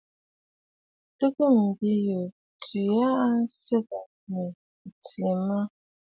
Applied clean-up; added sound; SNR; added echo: none; none; none; none.